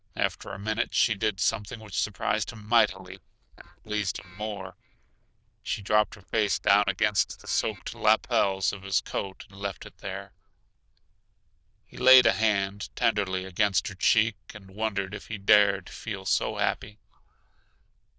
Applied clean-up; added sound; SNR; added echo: neural diffusion model UNIVERSE++.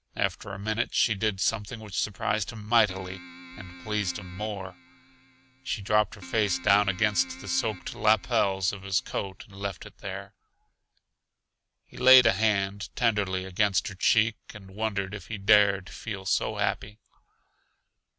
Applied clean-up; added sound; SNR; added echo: none; Keyboard (musical); 17 dB; none.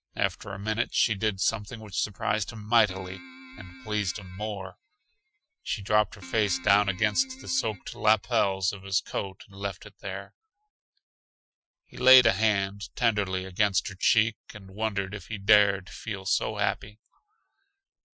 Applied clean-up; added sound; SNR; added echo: classical method Wiener filter.